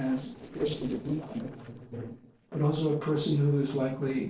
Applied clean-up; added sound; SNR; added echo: neural separator model SepFormer DNS4.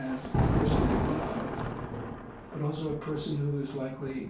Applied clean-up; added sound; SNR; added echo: none; Thunder; -2 dB; reverberation time 0.4 s.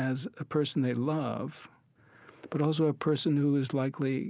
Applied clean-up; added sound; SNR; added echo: none; none; none; none.